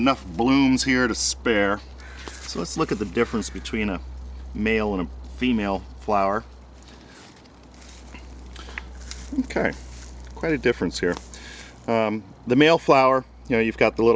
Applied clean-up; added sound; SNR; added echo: none; none; none; none.